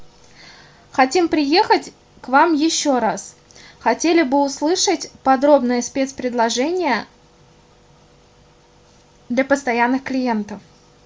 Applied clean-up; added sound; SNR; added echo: none; none; none; none.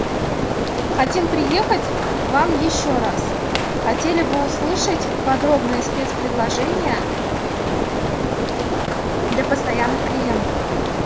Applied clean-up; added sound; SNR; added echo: none; Rain; -3 dB; none.